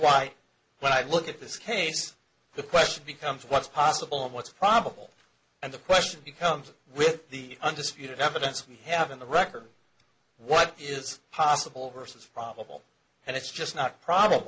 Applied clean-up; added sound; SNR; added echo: none; none; none; none.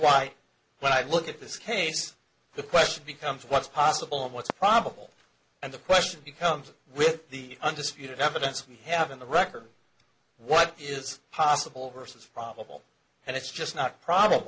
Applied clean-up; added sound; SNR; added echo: none; Fireworks; 17 dB; none.